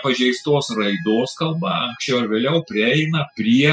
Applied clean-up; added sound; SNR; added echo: classical method spectral subtraction.